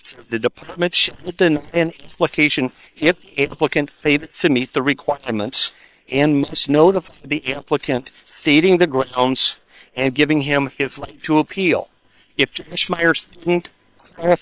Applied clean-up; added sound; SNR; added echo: neural separator model SepFormer WHAM!.